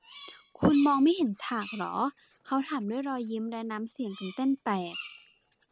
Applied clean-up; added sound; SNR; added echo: none; Bird vocalization, bird call, bird song + Wild animals; 19 dB; none.